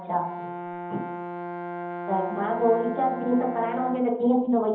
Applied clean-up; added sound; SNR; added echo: none; Brass instrument; 9 dB; reverberation time 0.8 s.